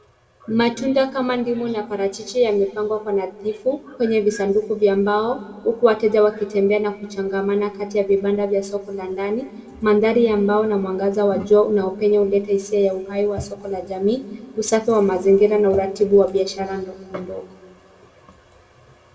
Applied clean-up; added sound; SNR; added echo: none; none; none; reverberation time 1.3 s.